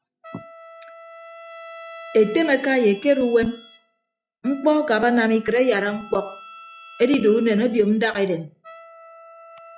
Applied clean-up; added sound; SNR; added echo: classical method log-MMSE.